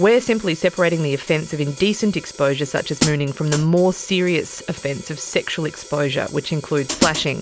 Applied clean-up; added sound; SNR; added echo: none; Hi-hat; 11 dB; none.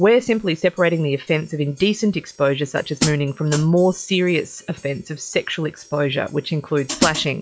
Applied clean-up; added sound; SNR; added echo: classical method log-MMSE.